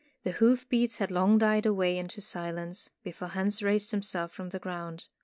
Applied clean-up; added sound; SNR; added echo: none; none; none; none.